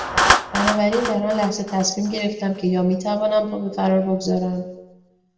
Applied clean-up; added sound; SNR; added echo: none; Clapping; 5 dB; reverberation time 0.9 s.